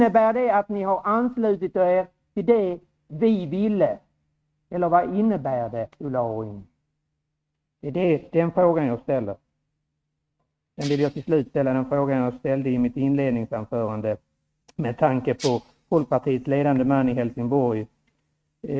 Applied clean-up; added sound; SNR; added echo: neural mask model RNNoise.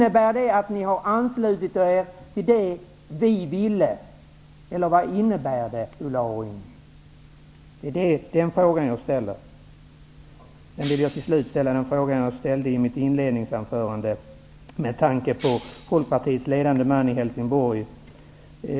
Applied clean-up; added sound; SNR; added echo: none; Shatter; 15 dB; none.